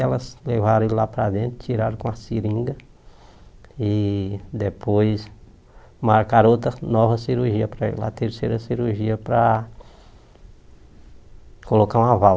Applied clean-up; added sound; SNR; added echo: none; none; none; none.